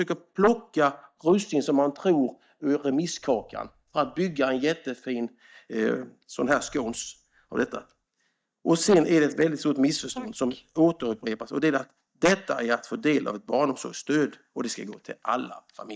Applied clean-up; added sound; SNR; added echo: neural mask model DeepFilterNet 3.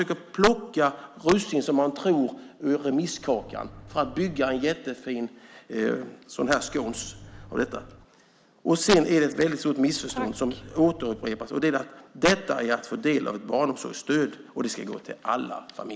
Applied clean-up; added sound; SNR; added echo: none; Microwave oven; 20 dB; none.